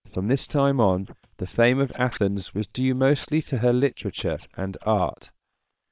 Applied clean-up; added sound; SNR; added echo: neural separator model SepFormer WHAM!.